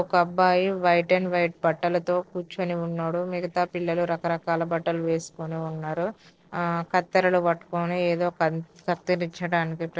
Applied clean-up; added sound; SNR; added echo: neural separator model SepFormer DNS4.